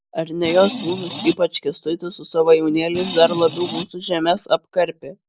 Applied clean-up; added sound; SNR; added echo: none; Screech; 10 dB; none.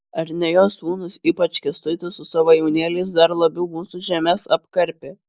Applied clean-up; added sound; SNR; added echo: none; none; none; none.